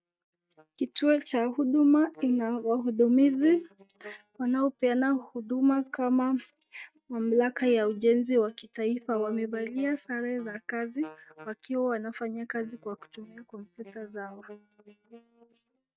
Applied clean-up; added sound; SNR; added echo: neural mask model DeepFilterNet 3.